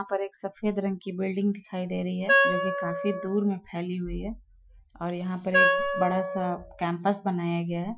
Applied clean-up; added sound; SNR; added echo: classical method Wiener filter.